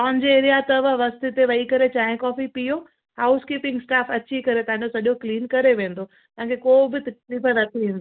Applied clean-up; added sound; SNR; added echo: none; none; none; none.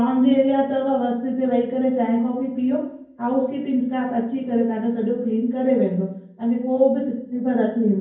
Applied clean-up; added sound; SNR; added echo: none; none; none; reverberation time 0.9 s.